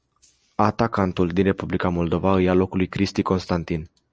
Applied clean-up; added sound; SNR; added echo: none; none; none; none.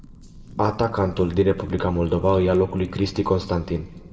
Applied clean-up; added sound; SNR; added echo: none; Wind / Fire; 18 dB; reverberation time 1.2 s.